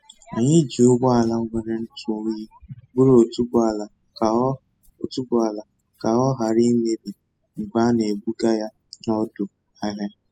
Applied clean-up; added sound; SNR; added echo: classical method spectral subtraction.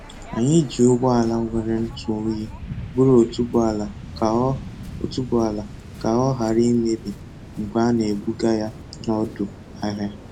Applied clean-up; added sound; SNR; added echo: none; Waves, surf; 14 dB; none.